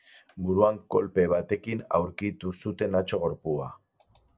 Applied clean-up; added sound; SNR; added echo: none; none; none; none.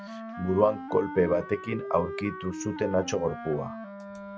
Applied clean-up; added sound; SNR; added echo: none; Wind instrument, woodwind instrument; 9 dB; none.